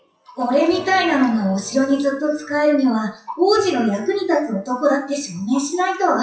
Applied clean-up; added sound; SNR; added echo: classical method WPE with log-MMSE.